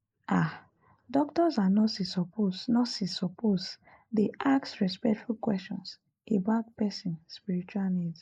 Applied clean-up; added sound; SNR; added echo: neural mask model Resemble Enhance denoiser.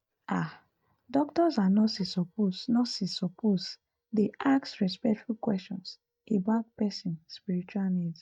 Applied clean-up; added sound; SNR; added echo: neural mask model DeepFilterNet 3.